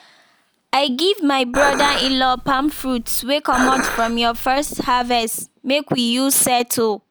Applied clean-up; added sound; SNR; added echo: none; Dishes, pots, and pans; 7 dB; none.